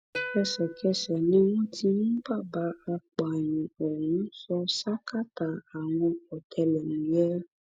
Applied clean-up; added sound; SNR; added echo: none; Plucked string instrument; 14 dB; none.